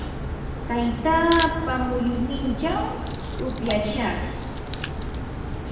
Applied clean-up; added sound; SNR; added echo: none; Crack; 4 dB; reverberation time 1.2 s.